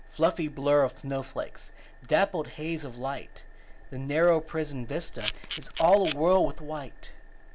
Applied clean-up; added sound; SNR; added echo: none; Camera; 4 dB; none.